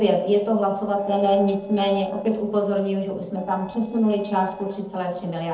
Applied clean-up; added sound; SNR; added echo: neural separator model SepFormer DNS4.